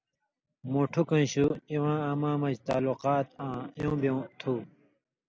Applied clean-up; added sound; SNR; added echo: none; none; none; none.